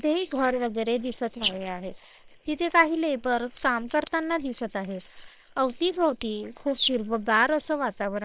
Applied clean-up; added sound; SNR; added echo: neural separator model SepFormer WHAM!.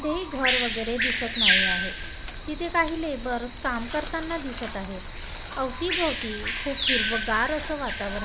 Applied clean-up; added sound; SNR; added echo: none; Bird vocalization, bird call, bird song; -1 dB; none.